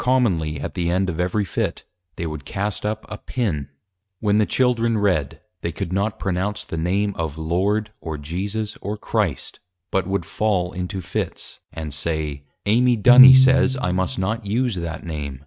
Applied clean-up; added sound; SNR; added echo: neural mask model RNNoise.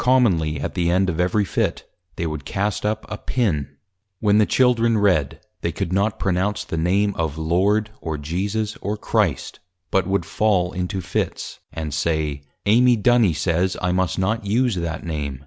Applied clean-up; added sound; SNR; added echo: none; none; none; none.